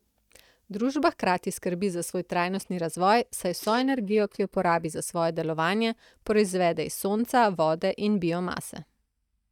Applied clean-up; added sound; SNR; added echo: neural mask model DeepFilterNet 3.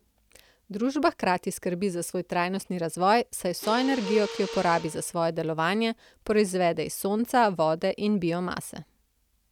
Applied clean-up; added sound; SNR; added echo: none; Mechanisms; 12 dB; none.